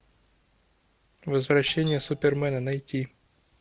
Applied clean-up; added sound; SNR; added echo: none; Doorbell; 16 dB; none.